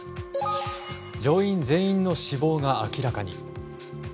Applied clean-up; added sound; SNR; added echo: none; Wind instrument, woodwind instrument; 17 dB; none.